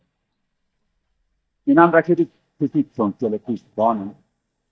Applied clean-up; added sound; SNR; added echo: neural mask model DeepFilterNet 3.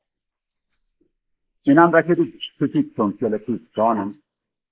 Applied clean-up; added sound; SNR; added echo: neural mask model Resemble Enhance denoiser.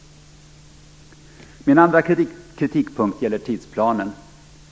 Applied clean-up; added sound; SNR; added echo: none; none; none; none.